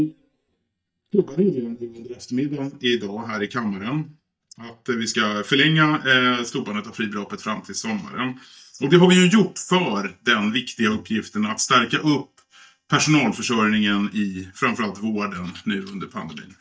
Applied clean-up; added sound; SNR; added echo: neural mask model DeepFilterNet 3.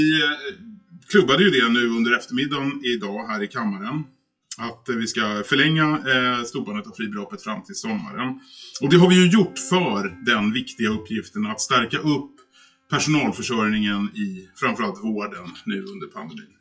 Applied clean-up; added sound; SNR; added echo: classical method WPE with log-MMSE.